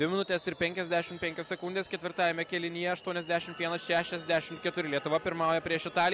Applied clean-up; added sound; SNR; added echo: none; none; none; none.